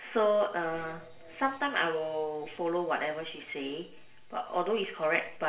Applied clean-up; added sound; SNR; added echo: none; none; none; reverberation time 0.5 s.